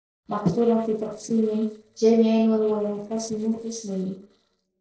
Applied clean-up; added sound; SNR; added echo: neural separator model SepFormer DNS4.